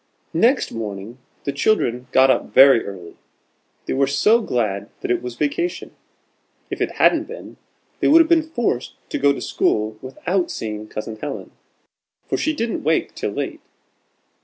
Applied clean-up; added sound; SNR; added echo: none; none; none; none.